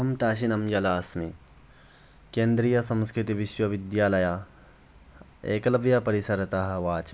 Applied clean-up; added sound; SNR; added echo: none; none; none; none.